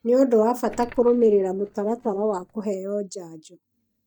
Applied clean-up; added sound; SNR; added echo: neural mask model DeepFilterNet 3.